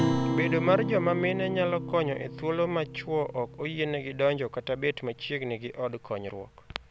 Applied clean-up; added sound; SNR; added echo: none; Acoustic guitar; 5 dB; none.